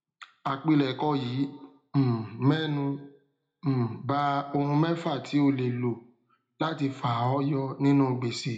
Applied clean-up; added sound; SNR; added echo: none; none; none; reverberation time 0.3 s.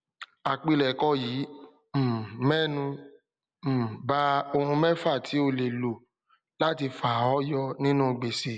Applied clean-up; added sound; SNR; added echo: none; none; none; none.